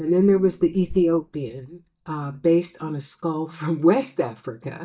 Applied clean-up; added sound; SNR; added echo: neural mask model DeepFilterNet 3.